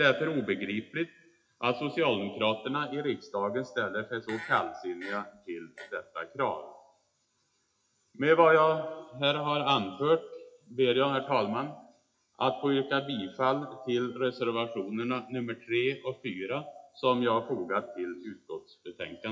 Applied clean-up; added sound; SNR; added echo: classical method WPE with log-MMSE.